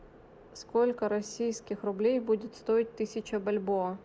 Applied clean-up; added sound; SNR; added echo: none; none; none; none.